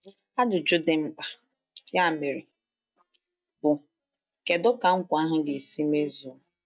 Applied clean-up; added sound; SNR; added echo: neural mask model DeepFilterNet 3.